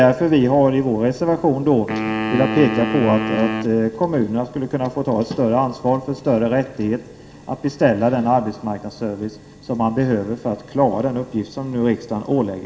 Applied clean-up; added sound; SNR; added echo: none; Wind instrument, woodwind instrument; 6 dB; reverberation time 0.6 s.